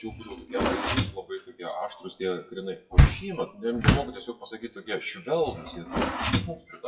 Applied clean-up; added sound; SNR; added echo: classical method WPE with log-MMSE.